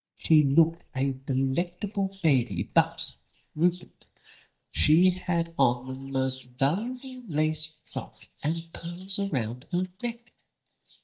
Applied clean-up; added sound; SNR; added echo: neural mask model DeepFilterNet 3.